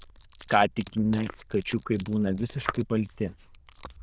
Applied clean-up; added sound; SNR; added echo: neural diffusion model UNIVERSE++.